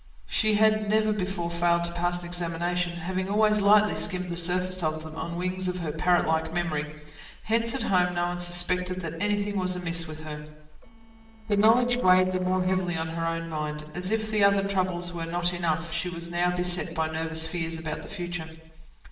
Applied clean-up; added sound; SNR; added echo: neural separator model SepFormer DNS4.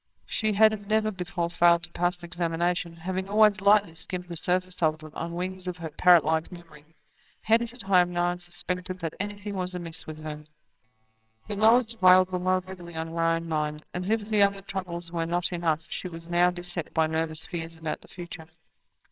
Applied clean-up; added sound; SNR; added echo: neural separator model SepFormer WHAMR!.